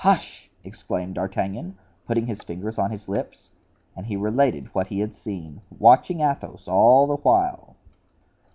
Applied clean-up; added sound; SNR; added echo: none; none; none; none.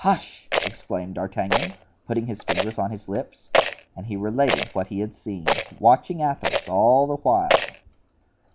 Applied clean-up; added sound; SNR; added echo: none; Rattle; 3 dB; none.